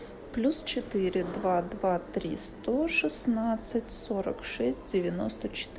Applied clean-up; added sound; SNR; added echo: none; none; none; none.